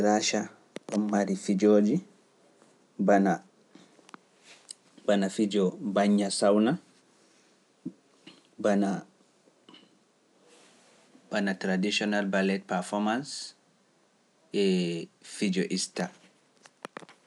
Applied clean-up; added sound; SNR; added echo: none; none; none; none.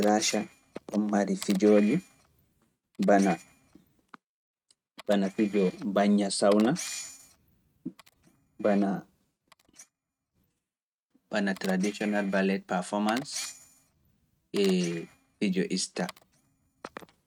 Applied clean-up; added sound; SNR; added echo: neural mask model RNNoise.